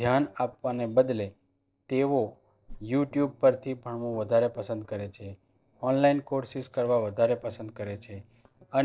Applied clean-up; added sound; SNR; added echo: neural separator model SepFormer DNS4.